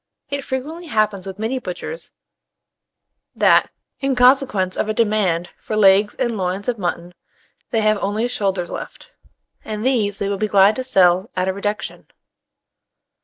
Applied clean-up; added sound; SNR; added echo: none; none; none; none.